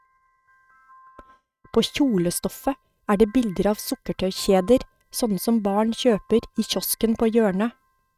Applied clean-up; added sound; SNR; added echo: neural mask model RNNoise.